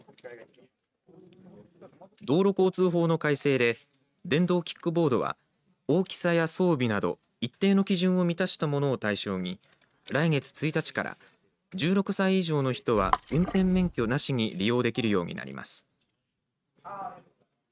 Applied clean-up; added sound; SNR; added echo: neural mask model RNNoise.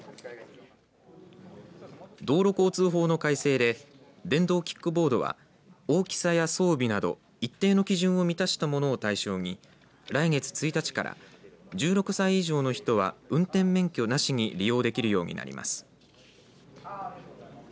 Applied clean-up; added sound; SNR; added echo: none; none; none; none.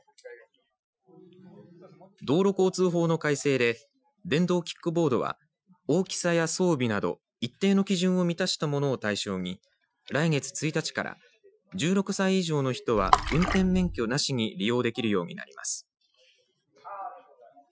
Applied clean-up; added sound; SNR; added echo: classical method Wiener filter.